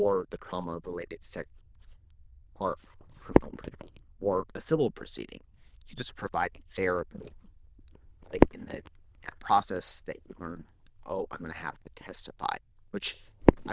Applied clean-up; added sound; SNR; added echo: neural diffusion model UNIVERSE++.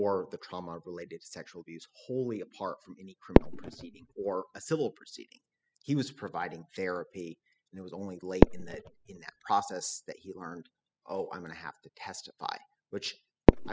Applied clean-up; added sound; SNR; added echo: classical method spectral subtraction.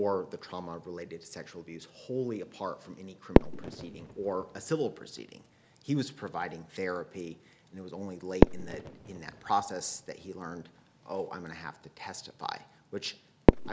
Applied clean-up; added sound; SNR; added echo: none; Fireworks; -4 dB; none.